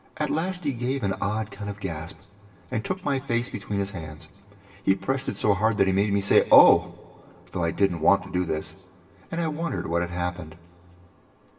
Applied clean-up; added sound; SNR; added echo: none; none; none; reverberation time 2.7 s.